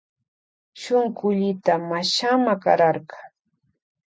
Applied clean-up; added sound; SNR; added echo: none; none; none; none.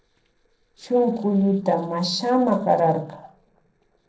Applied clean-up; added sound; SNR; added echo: neural separator model SepFormer DNS4.